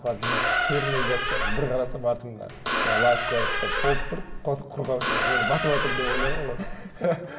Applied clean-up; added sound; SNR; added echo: none; Squeak; -2 dB; reverberation time 2.9 s.